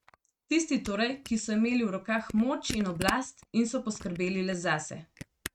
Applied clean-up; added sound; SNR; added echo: neural mask model RNNoise.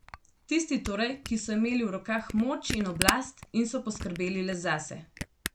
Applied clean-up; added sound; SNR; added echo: none; Camera; 8 dB; none.